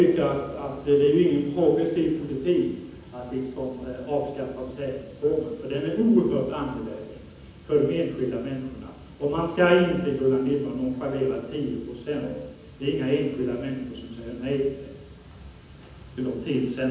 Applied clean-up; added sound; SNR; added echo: none; Wind instrument, woodwind instrument; 15 dB; reverberation time 0.9 s.